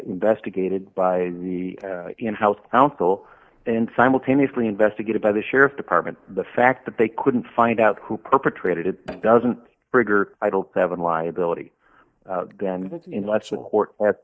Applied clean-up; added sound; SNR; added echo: neural mask model DeepFilterNet 3.